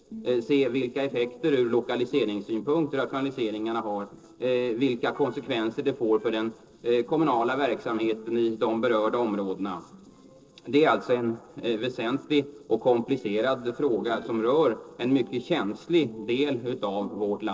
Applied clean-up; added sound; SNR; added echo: neural separator model SepFormer DNS4.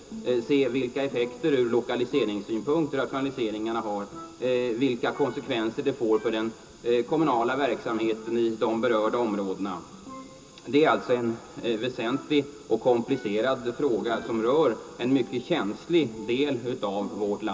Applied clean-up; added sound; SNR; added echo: none; Percussion; 20 dB; reverberation time 0.2 s.